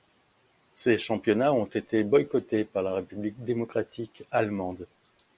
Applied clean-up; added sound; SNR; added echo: none; none; none; none.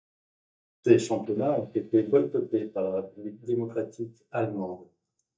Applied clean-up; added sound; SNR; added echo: neural mask model DeepFilterNet 3.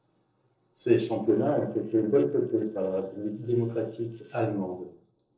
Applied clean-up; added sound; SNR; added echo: neural separator model SepFormer DNS4.